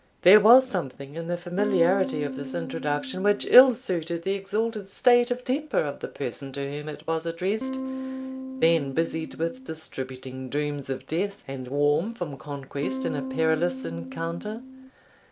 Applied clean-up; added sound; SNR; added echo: none; Electric guitar / Strum; 8 dB; none.